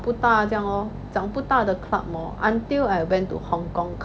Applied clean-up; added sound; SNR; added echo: none; none; none; none.